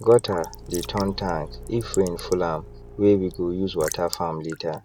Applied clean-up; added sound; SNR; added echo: none; Raindrop / Drip / Trickle, dribble + Engine / Car; 14 dB; none.